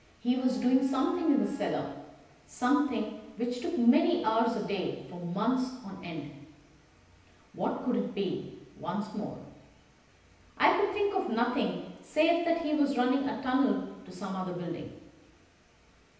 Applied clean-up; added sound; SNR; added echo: none; Bowed string instrument; 15 dB; reverberation time 0.9 s.